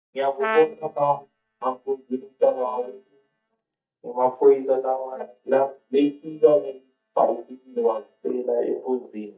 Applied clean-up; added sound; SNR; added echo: neural mask model DeepFilterNet 3.